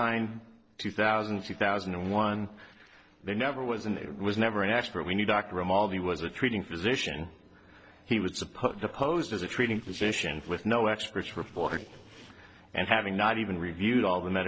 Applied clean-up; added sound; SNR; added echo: neural separator model SepFormer DNS4.